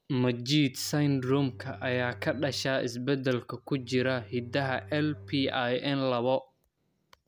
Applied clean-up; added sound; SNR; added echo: none; Bowed string instrument; 18 dB; none.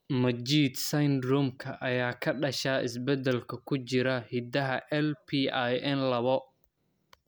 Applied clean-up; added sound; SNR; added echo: none; none; none; none.